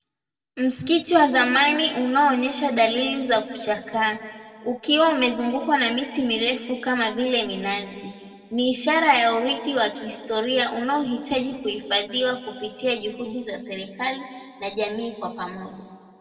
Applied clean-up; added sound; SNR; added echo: none; none; none; reverberation time 1.9 s.